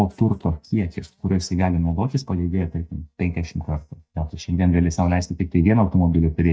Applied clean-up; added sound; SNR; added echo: neural mask model DeepFilterNet 3.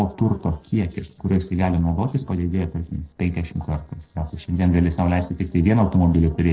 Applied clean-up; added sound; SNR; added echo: neural separator model SepFormer DNS4.